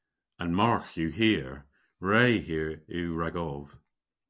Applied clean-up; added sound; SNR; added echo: none; none; none; none.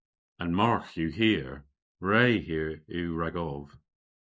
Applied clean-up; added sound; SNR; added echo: neural mask model Resemble Enhance denoiser.